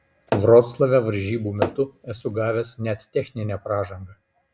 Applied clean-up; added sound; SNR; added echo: none; Tap / Hammer; 9 dB; none.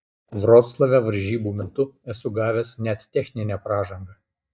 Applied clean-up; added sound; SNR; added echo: neural mask model DeepFilterNet 3.